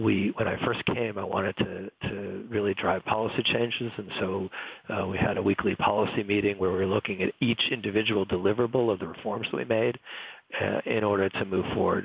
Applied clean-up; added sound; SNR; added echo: none; none; none; none.